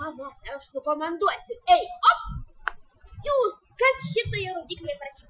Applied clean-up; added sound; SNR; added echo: classical method Wiener filter.